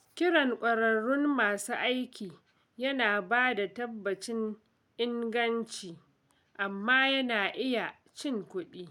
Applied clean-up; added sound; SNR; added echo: none; none; none; none.